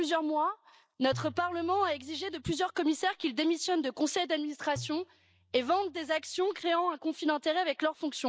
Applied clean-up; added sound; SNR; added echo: neural mask model DeepFilterNet 3.